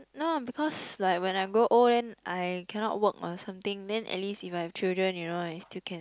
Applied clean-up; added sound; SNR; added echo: none; Bird vocalization, bird call, bird song; 2 dB; none.